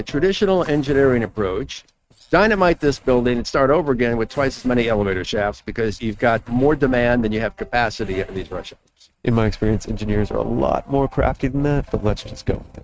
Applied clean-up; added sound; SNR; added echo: neural mask model RNNoise.